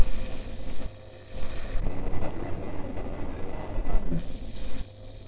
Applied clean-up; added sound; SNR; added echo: neural separator model SepFormer DNS4.